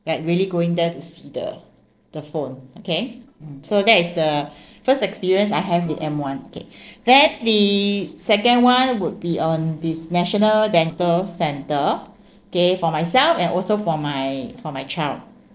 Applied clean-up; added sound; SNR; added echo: neural separator model SepFormer DNS4.